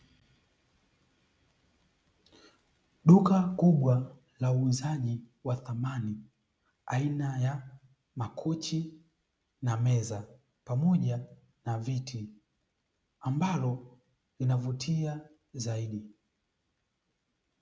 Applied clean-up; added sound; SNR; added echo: none; none; none; none.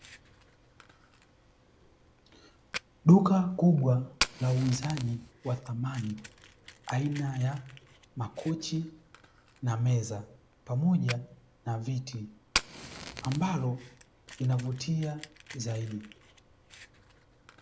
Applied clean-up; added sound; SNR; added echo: none; Fire; 13 dB; none.